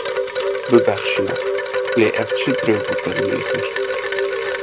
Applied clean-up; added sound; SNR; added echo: none; Wind chime; -1 dB; none.